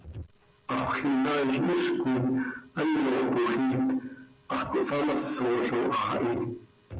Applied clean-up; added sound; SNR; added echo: none; none; none; none.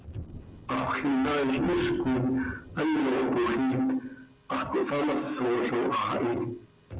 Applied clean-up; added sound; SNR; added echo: none; Thunder; 19 dB; none.